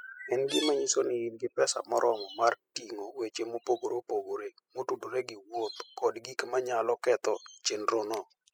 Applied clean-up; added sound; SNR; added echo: classical method spectral subtraction.